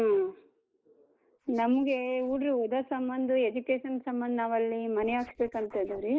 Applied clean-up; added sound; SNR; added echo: neural mask model Resemble Enhance denoiser.